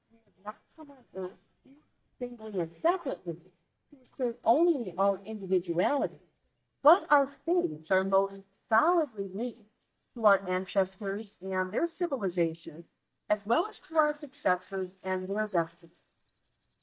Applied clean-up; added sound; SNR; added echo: neural mask model DeepFilterNet 3.